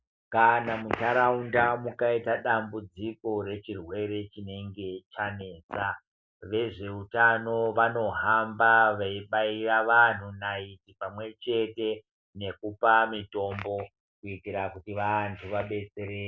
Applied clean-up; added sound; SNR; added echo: none; none; none; none.